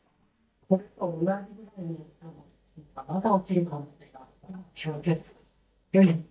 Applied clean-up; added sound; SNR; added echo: neural mask model DeepFilterNet 3.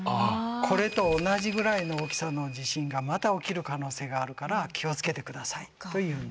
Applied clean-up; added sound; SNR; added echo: none; none; none; none.